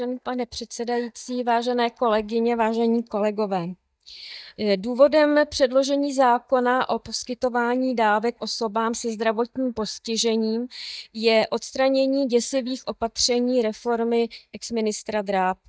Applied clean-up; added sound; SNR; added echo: neural mask model DeepFilterNet 3.